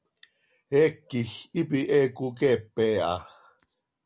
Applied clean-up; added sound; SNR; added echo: none; none; none; none.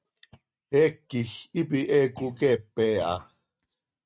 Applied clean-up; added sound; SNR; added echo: neural mask model RNNoise.